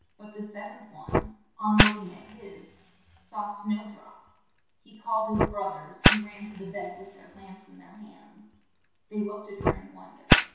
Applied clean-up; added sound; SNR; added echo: none; Fire; -5 dB; reverberation time 0.7 s.